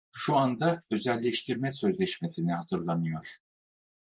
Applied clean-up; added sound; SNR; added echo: neural mask model Resemble Enhance denoiser.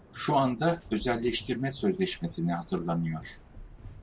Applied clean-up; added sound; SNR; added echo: none; Waves, surf; 17 dB; none.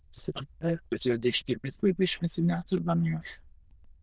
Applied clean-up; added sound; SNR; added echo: neural diffusion model UNIVERSE++.